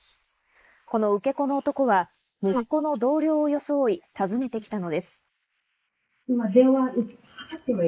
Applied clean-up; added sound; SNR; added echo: neural mask model Resemble Enhance denoiser.